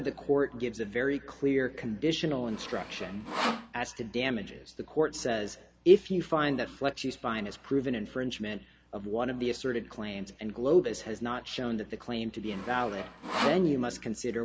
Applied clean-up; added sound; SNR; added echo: none; Sawing; 7 dB; none.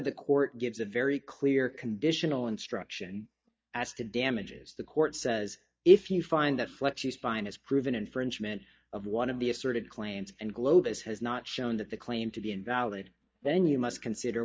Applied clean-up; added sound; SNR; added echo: neural mask model DeepFilterNet 3.